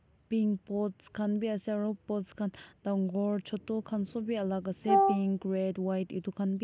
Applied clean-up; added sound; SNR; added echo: none; Wind instrument, woodwind instrument; -5 dB; none.